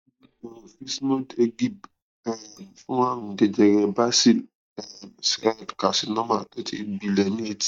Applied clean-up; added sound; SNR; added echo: neural mask model DeepFilterNet 3.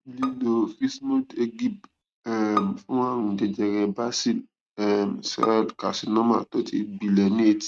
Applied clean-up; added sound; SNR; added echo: neural mask model RNNoise.